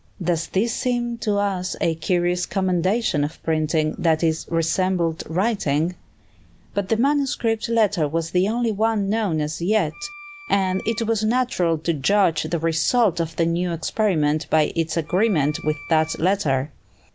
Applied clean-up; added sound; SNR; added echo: none; Wind instrument, woodwind instrument; 19 dB; none.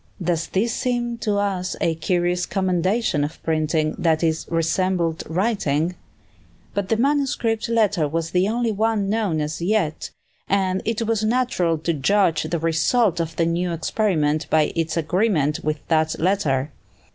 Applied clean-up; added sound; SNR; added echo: none; none; none; none.